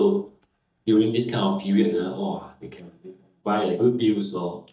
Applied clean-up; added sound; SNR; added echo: neural mask model DeepFilterNet 3.